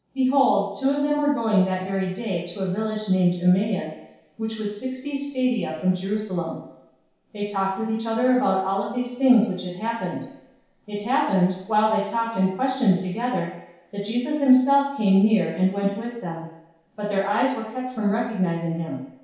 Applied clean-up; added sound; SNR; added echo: none; none; none; reverberation time 0.8 s.